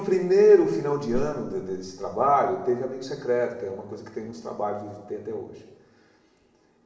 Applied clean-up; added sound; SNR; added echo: none; Whoosh, swoosh, swish; 12 dB; reverberation time 1.1 s.